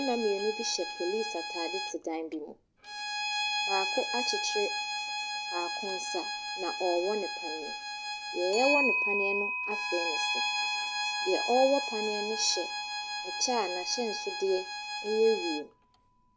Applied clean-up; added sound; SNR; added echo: none; Bowed string instrument + Clock; 1 dB; none.